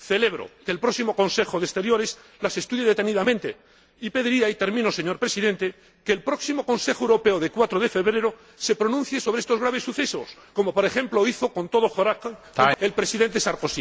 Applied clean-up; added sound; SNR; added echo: none; none; none; none.